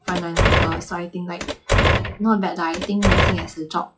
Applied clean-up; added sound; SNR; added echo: classical method WPE with log-MMSE.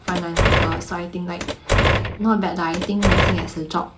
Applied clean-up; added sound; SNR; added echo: none; Door; -3 dB; reverberation time 0.4 s.